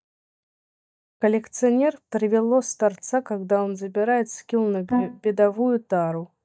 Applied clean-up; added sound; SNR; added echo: neural mask model DeepFilterNet 3.